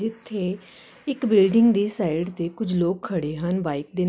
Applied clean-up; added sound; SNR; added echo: none; none; none; none.